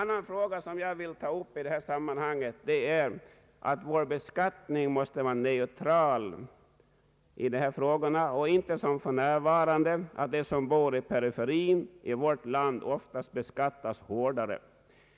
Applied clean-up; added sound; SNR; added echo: none; none; none; none.